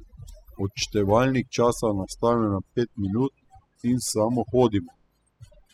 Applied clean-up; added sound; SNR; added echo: classical method spectral subtraction.